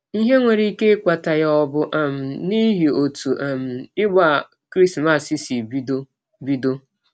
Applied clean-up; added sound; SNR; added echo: none; none; none; none.